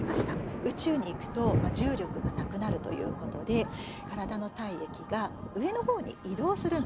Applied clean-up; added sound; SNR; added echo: none; Thunder; 2 dB; none.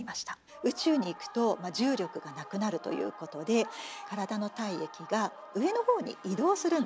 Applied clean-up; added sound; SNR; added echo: none; none; none; none.